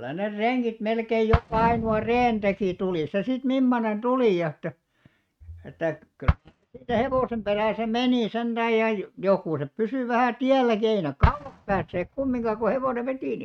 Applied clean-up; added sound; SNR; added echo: neural mask model RNNoise.